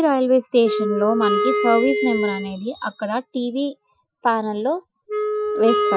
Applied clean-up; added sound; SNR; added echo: classical method Wiener filter.